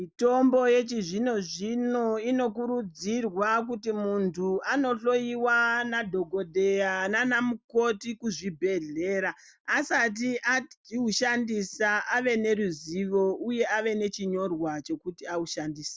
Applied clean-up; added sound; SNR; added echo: none; none; none; none.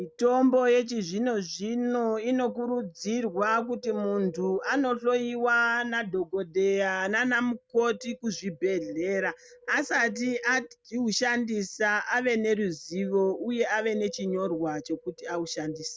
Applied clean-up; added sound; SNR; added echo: neural mask model RNNoise.